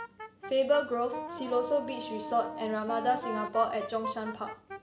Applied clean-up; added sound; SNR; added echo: none; Wind instrument, woodwind instrument; 9 dB; none.